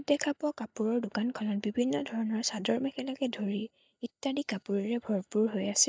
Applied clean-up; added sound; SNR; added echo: neural mask model DeepFilterNet 3.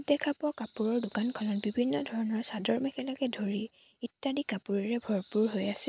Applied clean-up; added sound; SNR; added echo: none; none; none; none.